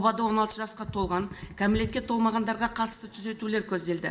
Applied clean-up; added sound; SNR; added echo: none; none; none; reverberation time 2.0 s.